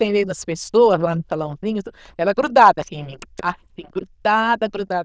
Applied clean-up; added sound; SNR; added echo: neural diffusion model UNIVERSE++.